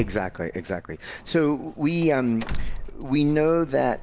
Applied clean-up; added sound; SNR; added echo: none; Doorbell; 9 dB; none.